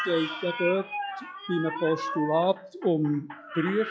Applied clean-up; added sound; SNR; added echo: classical method log-MMSE.